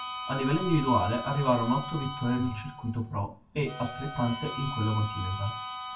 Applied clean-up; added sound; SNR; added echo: none; Harmonica; 9 dB; reverberation time 0.2 s.